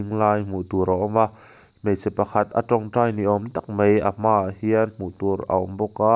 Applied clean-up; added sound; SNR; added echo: none; none; none; none.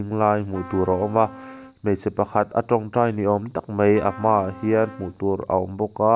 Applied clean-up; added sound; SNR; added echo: none; Trumpet; 19 dB; none.